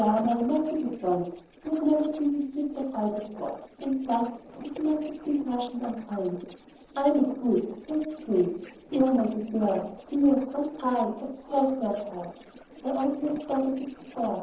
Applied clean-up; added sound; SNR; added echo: neural separator model SepFormer DNS4.